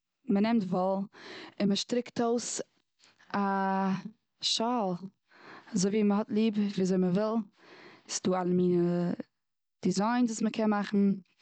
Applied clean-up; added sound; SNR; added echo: none; none; none; none.